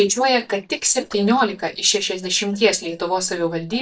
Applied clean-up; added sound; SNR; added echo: neural mask model DeepFilterNet 3.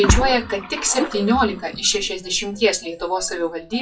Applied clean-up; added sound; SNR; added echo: classical method WPE with log-MMSE.